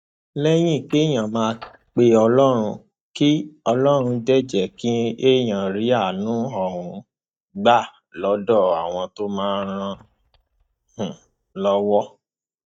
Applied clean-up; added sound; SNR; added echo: neural mask model DeepFilterNet 3.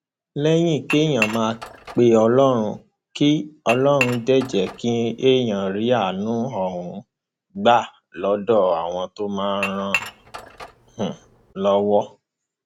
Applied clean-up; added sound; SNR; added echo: none; Dishes, pots, and pans / Chink, clink; 11 dB; none.